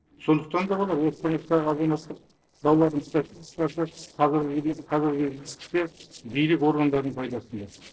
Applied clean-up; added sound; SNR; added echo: neural separator model SepFormer DNS4.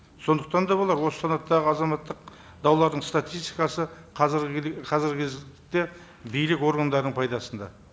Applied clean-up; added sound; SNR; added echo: none; none; none; none.